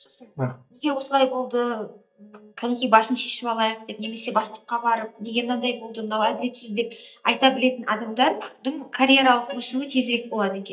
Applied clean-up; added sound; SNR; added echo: neural mask model DeepFilterNet 3.